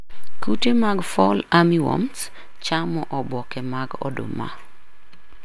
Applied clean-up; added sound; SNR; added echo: none; none; none; none.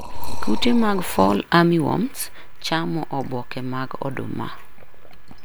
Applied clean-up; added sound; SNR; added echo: none; Liquid; 19 dB; none.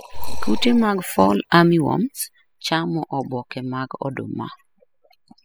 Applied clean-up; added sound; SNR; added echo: classical method spectral subtraction.